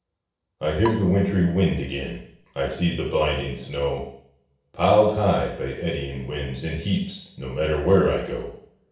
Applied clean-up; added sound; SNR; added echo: none; Bowed string instrument; 15 dB; reverberation time 0.7 s.